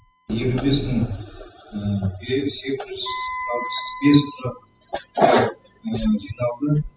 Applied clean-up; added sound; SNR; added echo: classical method spectral subtraction.